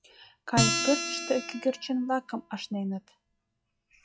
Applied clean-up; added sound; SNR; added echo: classical method log-MMSE.